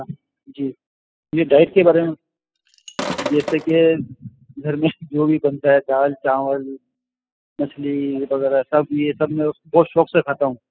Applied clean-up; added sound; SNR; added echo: classical method spectral subtraction.